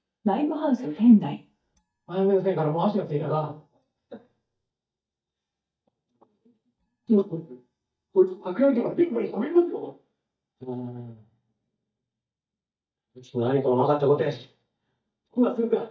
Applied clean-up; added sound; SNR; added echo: neural mask model DeepFilterNet 3.